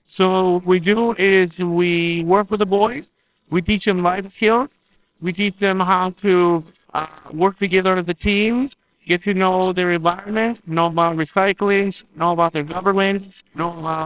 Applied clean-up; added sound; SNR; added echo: neural separator model SepFormer WHAMR!.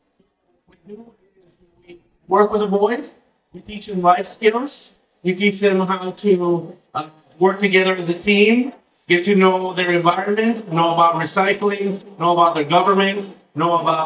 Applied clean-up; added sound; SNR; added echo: neural mask model DeepFilterNet 3.